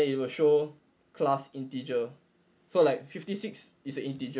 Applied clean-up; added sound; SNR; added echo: none; none; none; none.